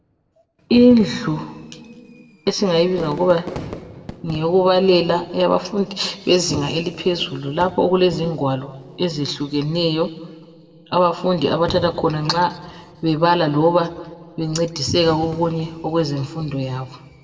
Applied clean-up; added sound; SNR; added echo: none; Fireworks; 19 dB; reverberation time 1.6 s.